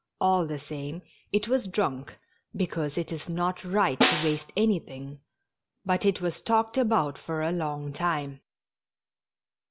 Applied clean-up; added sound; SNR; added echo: none; Snare drum; 2 dB; none.